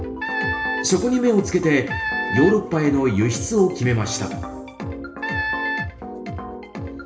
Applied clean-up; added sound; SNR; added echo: none; Wind instrument, woodwind instrument; 6 dB; reverberation time 0.9 s.